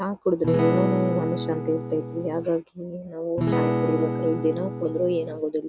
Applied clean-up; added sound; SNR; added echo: none; Acoustic guitar / Strum; 0 dB; none.